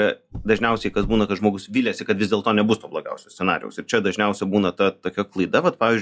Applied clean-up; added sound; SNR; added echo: classical method log-MMSE.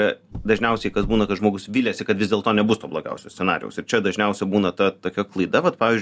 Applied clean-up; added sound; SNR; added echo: none; Car; 12 dB; none.